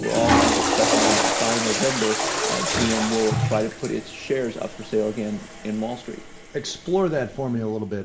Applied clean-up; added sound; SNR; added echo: none; Toilet flush / Water; -1 dB; reverberation time 0.6 s.